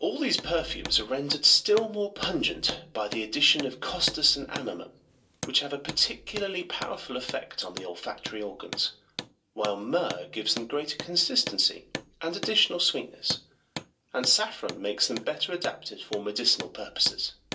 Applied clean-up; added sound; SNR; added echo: none; Hammer; 13 dB; reverberation time 0.2 s.